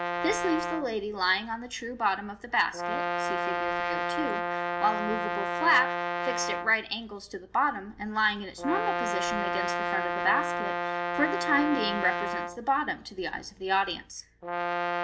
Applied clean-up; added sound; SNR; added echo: none; Brass instrument; 2 dB; none.